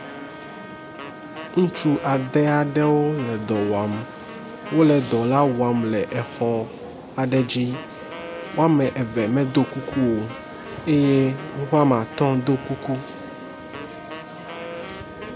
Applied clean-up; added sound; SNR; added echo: none; Trumpet + Wind instrument, woodwind instrument; 15 dB; none.